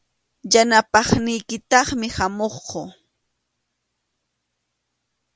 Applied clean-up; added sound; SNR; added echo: none; none; none; none.